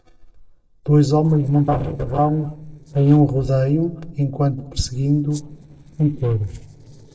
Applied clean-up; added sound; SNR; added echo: neural separator model SepFormer DNS4.